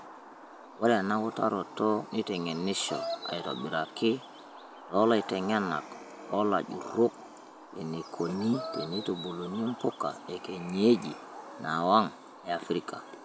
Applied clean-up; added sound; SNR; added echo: none; Bird; 17 dB; none.